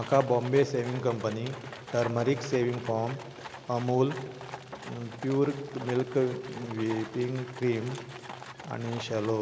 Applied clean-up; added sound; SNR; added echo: none; Livestock, farm animals, working animals; 14 dB; none.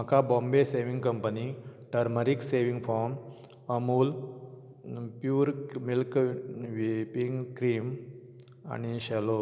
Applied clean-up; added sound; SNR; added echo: none; none; none; none.